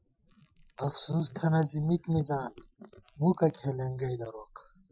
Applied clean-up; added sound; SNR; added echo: classical method Wiener filter.